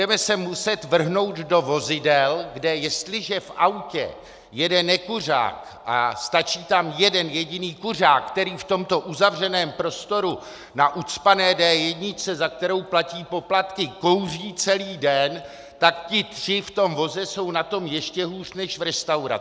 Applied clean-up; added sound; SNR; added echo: none; none; none; none.